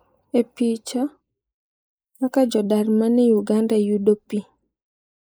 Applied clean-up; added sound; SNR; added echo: neural mask model Resemble Enhance denoiser.